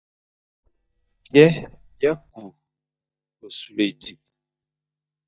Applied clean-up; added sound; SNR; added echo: neural mask model DeepFilterNet 3.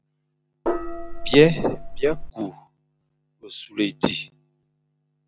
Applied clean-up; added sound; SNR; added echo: none; Gong; 2 dB; none.